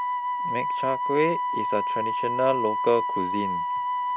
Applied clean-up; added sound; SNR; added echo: none; Wind instrument, woodwind instrument; -2 dB; none.